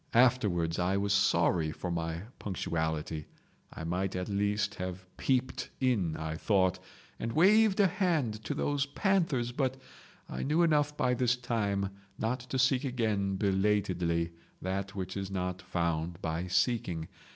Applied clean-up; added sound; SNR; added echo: none; none; none; none.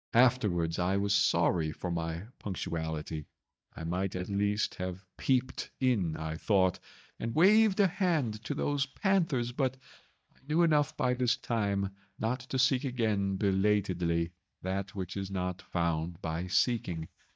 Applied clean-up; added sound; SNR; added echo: neural mask model DeepFilterNet 3.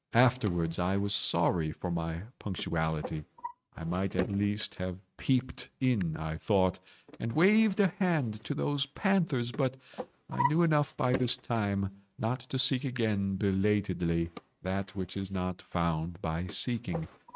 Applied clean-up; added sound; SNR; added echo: neural mask model RNNoise.